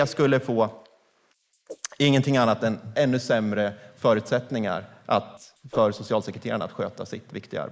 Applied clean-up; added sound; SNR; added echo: neural mask model Resemble Enhance denoiser.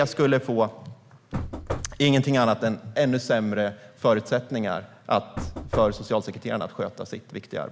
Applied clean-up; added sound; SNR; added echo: none; Knock / Wood; 8 dB; none.